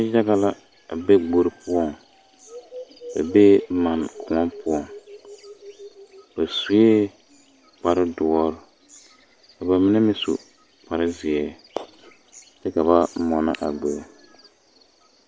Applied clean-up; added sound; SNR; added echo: none; none; none; none.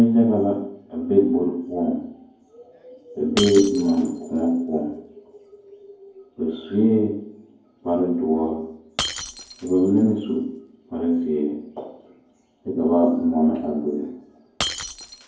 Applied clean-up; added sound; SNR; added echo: none; Shatter; 15 dB; reverberation time 0.9 s.